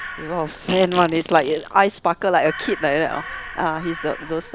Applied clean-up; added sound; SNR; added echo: none; Fart + Crow; 13 dB; none.